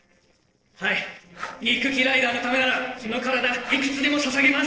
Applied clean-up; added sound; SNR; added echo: neural separator model SepFormer DNS4.